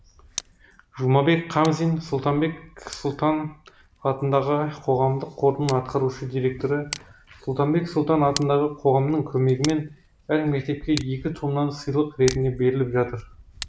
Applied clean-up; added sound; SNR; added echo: none; Tick; 18 dB; none.